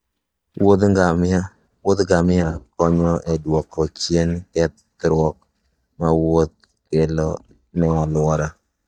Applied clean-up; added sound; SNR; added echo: neural mask model DeepFilterNet 3.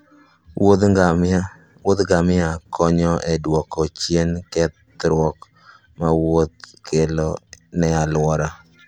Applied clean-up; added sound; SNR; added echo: none; none; none; none.